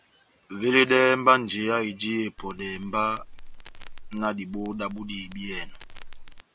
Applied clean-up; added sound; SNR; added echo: none; Crackle; 12 dB; none.